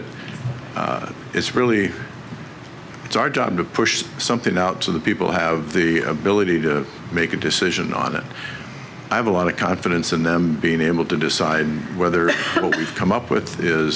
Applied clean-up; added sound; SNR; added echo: none; none; none; none.